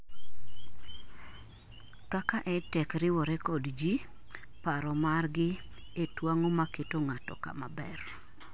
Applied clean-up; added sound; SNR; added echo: none; none; none; none.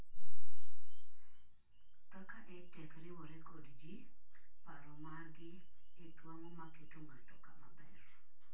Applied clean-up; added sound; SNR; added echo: none; none; none; reverberation time 0.3 s.